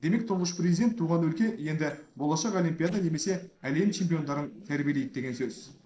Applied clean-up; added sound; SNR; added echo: neural separator model SepFormer DNS4.